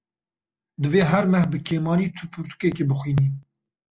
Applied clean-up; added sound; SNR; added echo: none; none; none; none.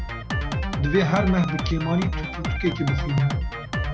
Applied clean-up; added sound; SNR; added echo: none; Drum kit; 2 dB; none.